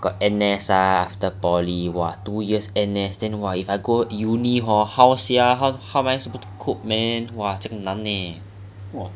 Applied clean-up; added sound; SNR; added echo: none; none; none; none.